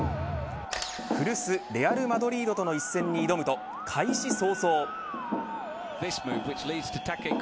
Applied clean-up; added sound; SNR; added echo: none; Musical instrument + Thump, thud; 5 dB; none.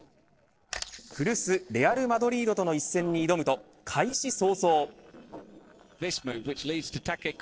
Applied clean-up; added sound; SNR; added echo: neural separator model SepFormer DNS4.